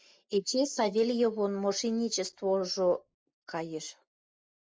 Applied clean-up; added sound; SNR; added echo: neural mask model Resemble Enhance denoiser.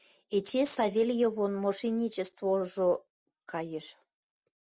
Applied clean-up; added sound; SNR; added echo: none; none; none; none.